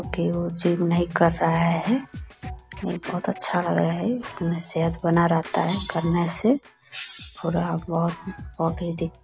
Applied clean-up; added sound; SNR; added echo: none; Scratching (performance technique); 16 dB; none.